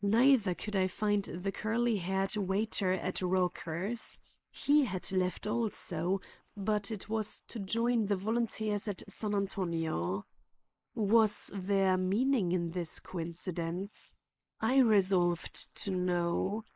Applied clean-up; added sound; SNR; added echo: neural mask model Resemble Enhance denoiser.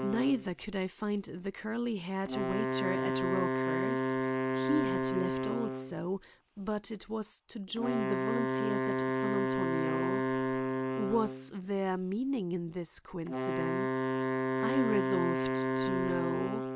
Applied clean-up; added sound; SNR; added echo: none; Wind instrument, woodwind instrument; -2 dB; none.